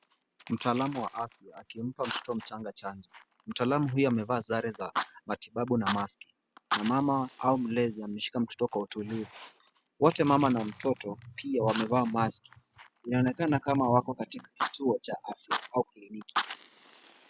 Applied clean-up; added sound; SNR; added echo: none; Fire; 11 dB; none.